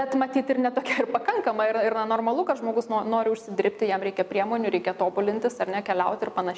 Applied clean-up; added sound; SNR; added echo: none; none; none; none.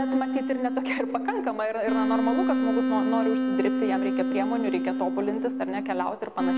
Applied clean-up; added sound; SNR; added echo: none; Wind instrument, woodwind instrument; -2 dB; none.